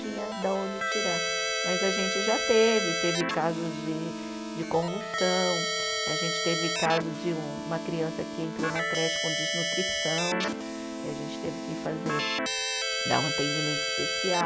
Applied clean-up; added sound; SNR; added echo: none; Keyboard (musical); -1 dB; none.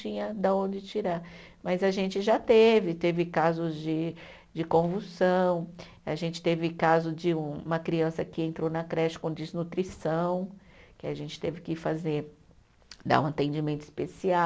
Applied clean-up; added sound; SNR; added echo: none; none; none; none.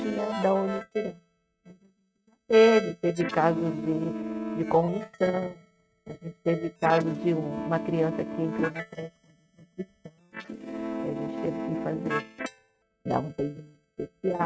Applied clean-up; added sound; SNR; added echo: neural mask model RNNoise.